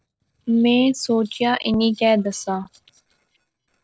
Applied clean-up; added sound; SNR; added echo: neural separator model SepFormer DNS4.